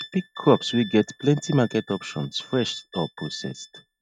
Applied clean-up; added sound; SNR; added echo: neural mask model RNNoise.